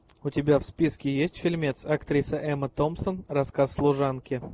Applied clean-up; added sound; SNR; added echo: none; none; none; none.